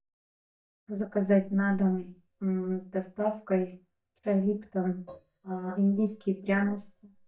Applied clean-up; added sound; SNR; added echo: neural mask model DeepFilterNet 3.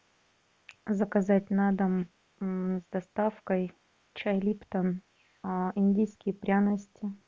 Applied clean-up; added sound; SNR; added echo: none; none; none; none.